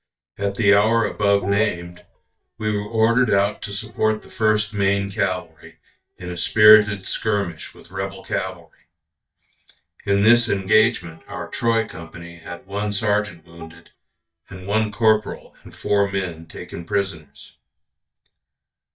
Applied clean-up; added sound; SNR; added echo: neural mask model DeepFilterNet 3.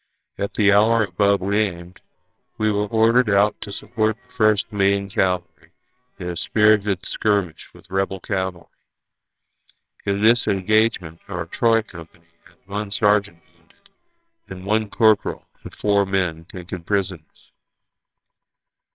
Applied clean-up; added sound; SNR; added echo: neural separator model SepFormer WHAMR!.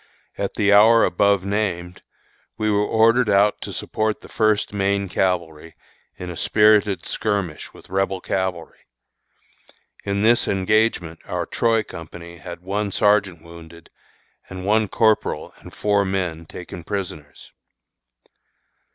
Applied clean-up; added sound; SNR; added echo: none; none; none; none.